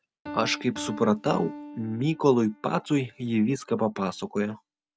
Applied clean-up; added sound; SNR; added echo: none; Piano; 16 dB; none.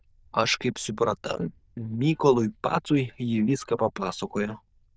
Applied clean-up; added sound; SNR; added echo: neural diffusion model UNIVERSE++.